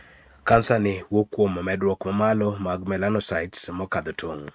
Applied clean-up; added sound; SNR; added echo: neural mask model RNNoise.